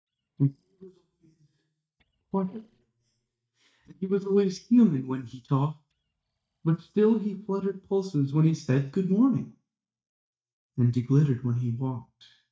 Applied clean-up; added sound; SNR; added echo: neural mask model DeepFilterNet 3.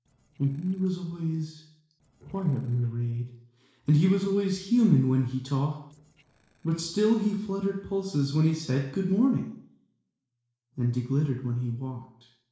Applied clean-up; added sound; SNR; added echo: neural separator model SepFormer DNS4.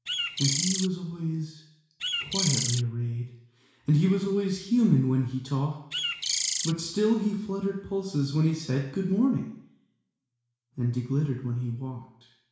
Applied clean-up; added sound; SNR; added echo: none; Bird; 1 dB; reverberation time 0.7 s.